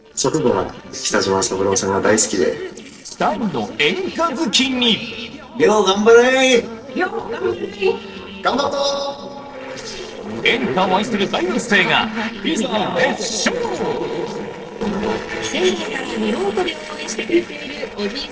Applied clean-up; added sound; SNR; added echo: neural separator model SepFormer DNS4.